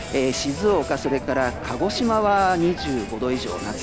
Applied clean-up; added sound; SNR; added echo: none; Crowd; 11 dB; none.